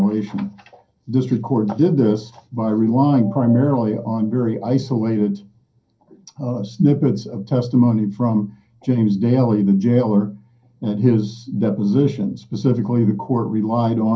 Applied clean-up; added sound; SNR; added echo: none; none; none; reverberation time 0.3 s.